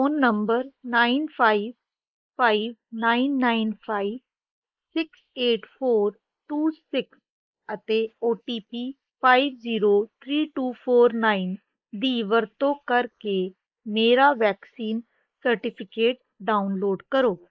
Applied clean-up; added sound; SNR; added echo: neural mask model Resemble Enhance denoiser.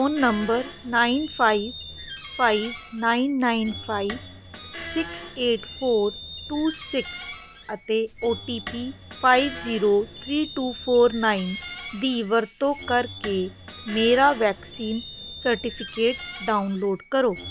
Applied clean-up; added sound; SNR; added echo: none; Squeak; 11 dB; none.